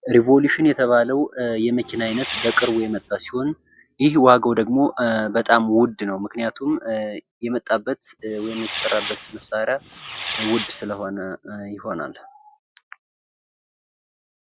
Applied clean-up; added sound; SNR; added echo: none; Fireworks; 10 dB; none.